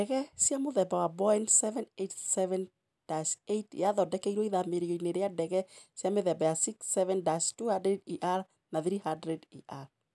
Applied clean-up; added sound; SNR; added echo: none; none; none; none.